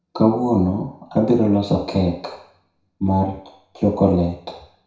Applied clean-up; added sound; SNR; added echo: none; none; none; reverberation time 0.6 s.